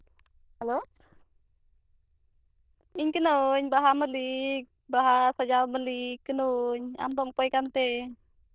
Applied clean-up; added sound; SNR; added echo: neural diffusion model UNIVERSE++.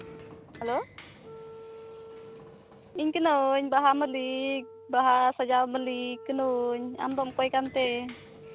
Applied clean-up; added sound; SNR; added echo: none; Sliding door + Wind instrument, woodwind instrument; 18 dB; none.